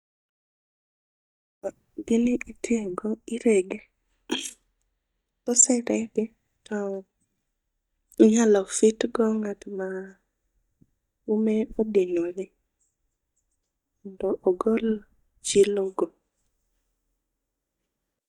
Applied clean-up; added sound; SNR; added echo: neural mask model DeepFilterNet 3.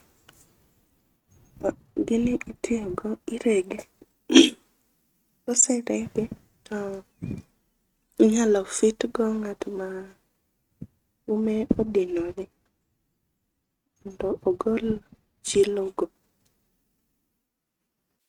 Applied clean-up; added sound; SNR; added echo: neural mask model RNNoise.